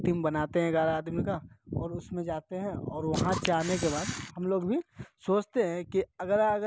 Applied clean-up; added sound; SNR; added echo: none; Camera; 8 dB; none.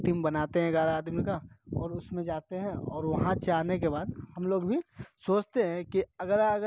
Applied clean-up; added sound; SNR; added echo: none; none; none; none.